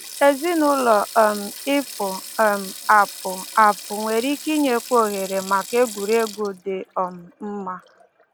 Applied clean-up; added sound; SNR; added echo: none; Sink (filling or washing); 15 dB; none.